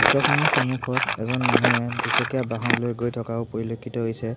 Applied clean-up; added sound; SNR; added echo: none; Crumpling, crinkling; -1 dB; none.